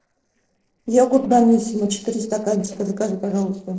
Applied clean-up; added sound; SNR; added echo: neural separator model SepFormer DNS4.